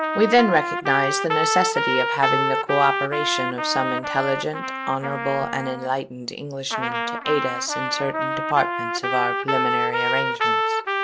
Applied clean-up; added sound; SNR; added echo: none; Trumpet; 0 dB; none.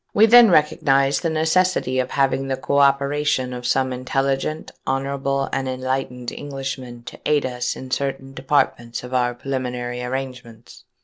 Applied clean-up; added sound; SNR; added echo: none; none; none; none.